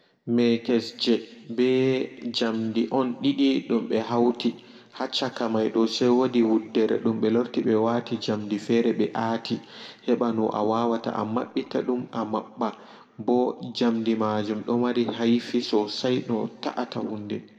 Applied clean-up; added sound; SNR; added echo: none; none; none; reverberation time 1.2 s.